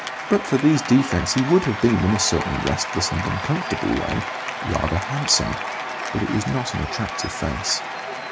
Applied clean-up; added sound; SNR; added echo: none; Applause / Cheering; 6 dB; none.